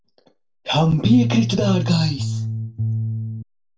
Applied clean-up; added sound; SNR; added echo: none; Bass guitar; 2 dB; reverberation time 0.2 s.